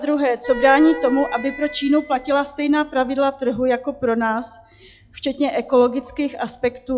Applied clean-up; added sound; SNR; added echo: classical method log-MMSE.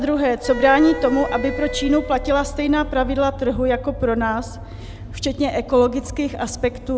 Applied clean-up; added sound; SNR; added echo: none; Wind instrument, woodwind instrument + Engine starting / Motor vehicle (road); 10 dB; none.